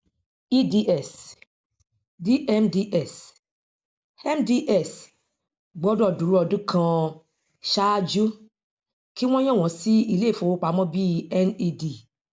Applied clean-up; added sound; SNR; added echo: none; none; none; none.